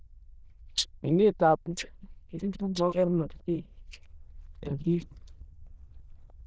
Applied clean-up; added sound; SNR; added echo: neural diffusion model UNIVERSE++.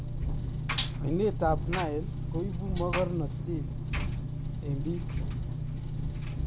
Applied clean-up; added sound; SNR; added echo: none; Engine; -3 dB; none.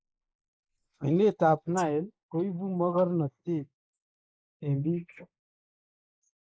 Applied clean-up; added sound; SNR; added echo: neural mask model Resemble Enhance denoiser.